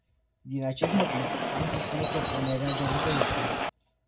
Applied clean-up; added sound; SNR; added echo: none; Bird; -3 dB; reverberation time 0.3 s.